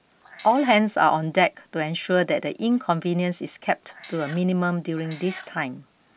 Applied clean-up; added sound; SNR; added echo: none; Meow; 20 dB; none.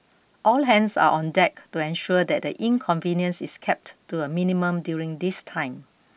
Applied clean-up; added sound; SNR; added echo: none; none; none; none.